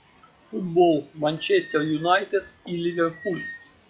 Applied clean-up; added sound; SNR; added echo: classical method log-MMSE.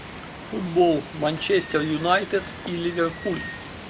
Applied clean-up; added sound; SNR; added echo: none; Water; 12 dB; none.